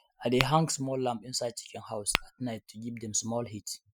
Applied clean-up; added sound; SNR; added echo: classical method spectral subtraction.